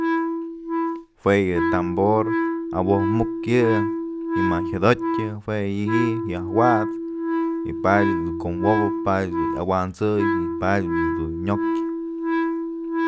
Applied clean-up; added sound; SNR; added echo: none; Wind instrument, woodwind instrument; 0 dB; none.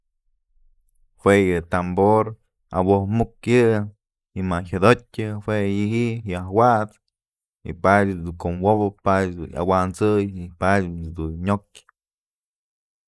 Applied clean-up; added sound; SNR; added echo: neural mask model Resemble Enhance denoiser.